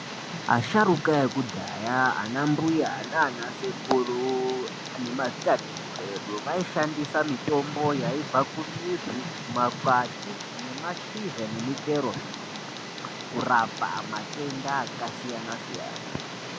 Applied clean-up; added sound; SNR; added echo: none; Tick; 8 dB; none.